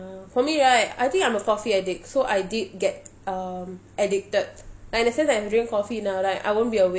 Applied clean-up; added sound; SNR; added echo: none; none; none; none.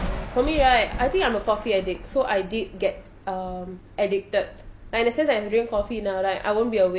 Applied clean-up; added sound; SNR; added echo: none; Thunder; 12 dB; none.